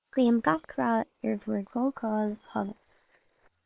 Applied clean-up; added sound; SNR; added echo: neural separator model SepFormer WHAM!.